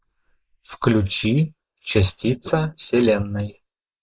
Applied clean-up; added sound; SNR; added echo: neural mask model Resemble Enhance denoiser.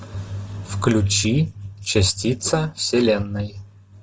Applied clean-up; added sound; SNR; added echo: none; none; none; none.